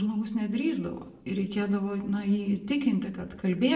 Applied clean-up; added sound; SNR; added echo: none; none; none; reverberation time 0.6 s.